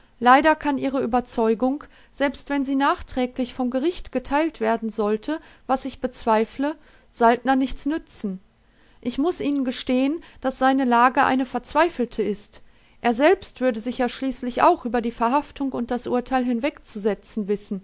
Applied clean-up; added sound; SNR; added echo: none; none; none; none.